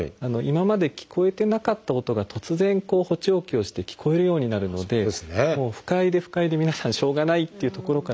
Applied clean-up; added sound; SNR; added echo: none; none; none; none.